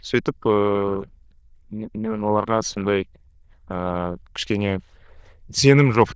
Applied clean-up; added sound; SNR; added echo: neural diffusion model UNIVERSE++.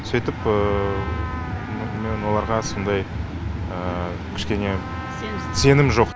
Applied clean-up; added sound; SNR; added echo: none; Trumpet; 15 dB; none.